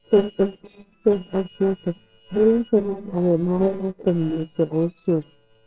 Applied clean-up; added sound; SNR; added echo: neural separator model SepFormer WHAMR!.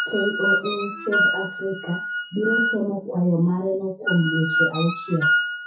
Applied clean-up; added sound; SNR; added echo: classical method WPE with log-MMSE.